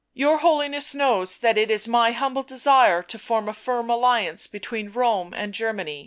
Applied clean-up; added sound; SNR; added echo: none; none; none; none.